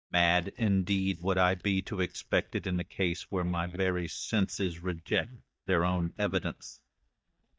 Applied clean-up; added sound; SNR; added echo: neural mask model DeepFilterNet 3.